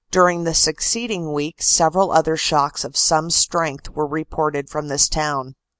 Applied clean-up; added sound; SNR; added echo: none; none; none; none.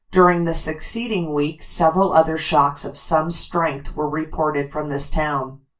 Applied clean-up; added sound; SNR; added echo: none; none; none; reverberation time 0.2 s.